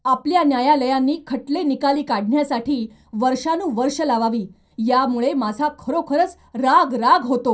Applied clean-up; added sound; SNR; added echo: none; none; none; reverberation time 0.2 s.